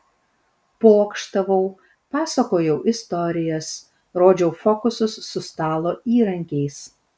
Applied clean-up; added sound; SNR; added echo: none; none; none; none.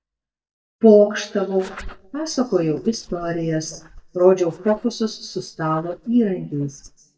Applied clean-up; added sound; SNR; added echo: neural mask model DeepFilterNet 3.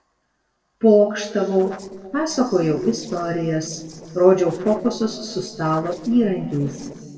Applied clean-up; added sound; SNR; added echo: neural separator model SepFormer DNS4.